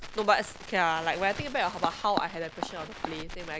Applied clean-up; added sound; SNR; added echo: none; Crackle; 14 dB; none.